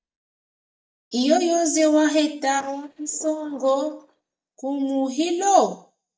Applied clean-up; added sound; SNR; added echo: neural mask model DeepFilterNet 3.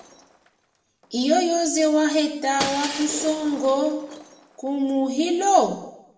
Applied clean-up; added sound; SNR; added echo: none; Shatter; 15 dB; reverberation time 0.7 s.